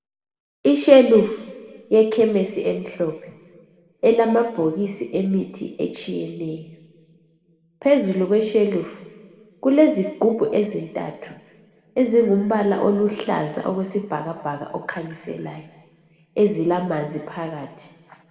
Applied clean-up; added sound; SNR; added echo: none; none; none; reverberation time 1.4 s.